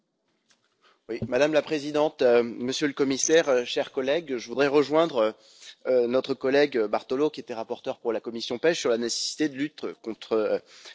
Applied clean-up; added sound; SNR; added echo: neural separator model SepFormer DNS4.